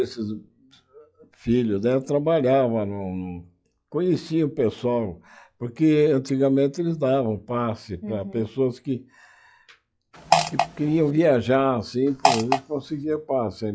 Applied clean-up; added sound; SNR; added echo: classical method log-MMSE.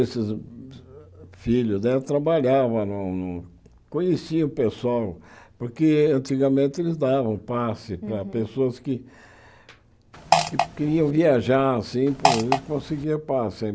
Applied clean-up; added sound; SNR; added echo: none; Fart; 1 dB; none.